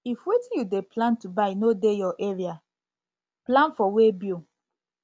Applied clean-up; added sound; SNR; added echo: none; none; none; none.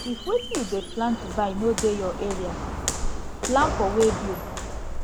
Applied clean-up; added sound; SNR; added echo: none; Bird vocalization, bird call, bird song + Walk, footsteps; 3 dB; none.